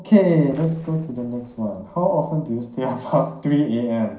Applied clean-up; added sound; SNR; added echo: neural separator model SepFormer DNS4.